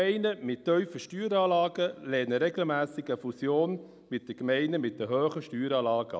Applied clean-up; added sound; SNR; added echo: none; none; none; none.